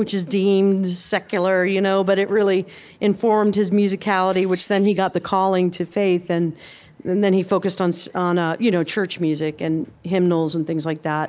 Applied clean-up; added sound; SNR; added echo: neural mask model Resemble Enhance denoiser.